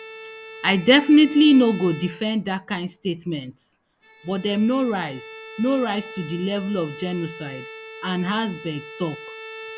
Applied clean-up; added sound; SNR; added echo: none; Bowed string instrument; 17 dB; none.